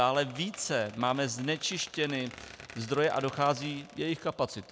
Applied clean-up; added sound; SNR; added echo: none; Squeak; 19 dB; none.